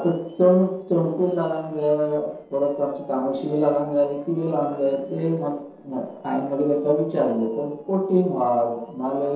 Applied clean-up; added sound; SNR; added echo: neural separator model SepFormer DNS4.